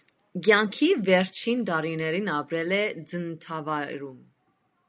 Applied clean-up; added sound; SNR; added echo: none; none; none; none.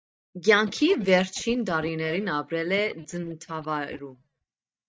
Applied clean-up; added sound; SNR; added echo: neural mask model DeepFilterNet 3.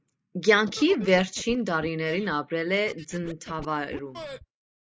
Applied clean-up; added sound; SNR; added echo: neural mask model Resemble Enhance denoiser.